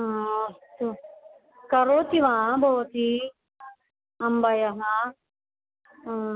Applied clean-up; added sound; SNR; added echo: none; none; none; none.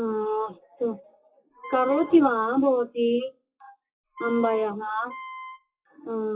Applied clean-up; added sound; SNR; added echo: classical method WPE with log-MMSE.